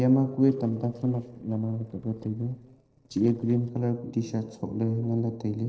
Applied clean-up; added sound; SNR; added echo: neural separator model SepFormer DNS4.